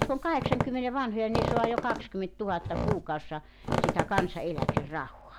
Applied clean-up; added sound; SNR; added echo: none; Squeak; 0 dB; none.